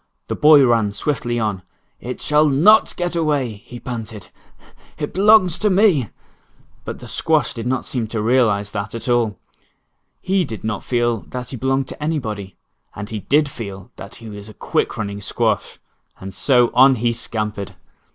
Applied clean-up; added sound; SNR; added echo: none; none; none; none.